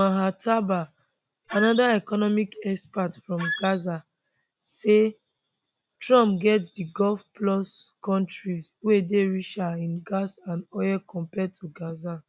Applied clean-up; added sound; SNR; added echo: none; Squeak; 7 dB; none.